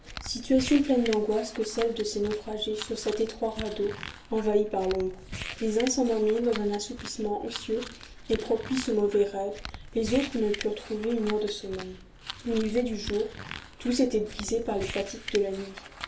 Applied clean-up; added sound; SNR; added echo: none; Crumpling, crinkling; 13 dB; reverberation time 0.3 s.